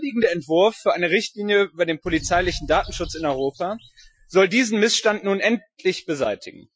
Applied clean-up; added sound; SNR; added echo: classical method Wiener filter.